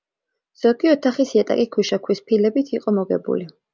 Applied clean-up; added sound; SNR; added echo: none; none; none; none.